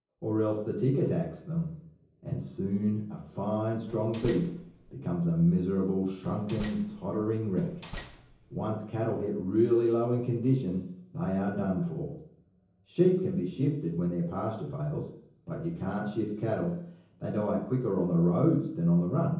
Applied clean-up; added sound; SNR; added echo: none; Slam; 16 dB; reverberation time 0.7 s.